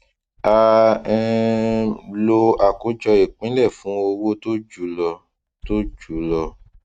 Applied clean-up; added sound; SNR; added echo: neural mask model RNNoise.